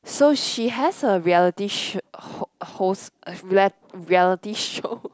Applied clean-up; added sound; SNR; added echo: none; none; none; none.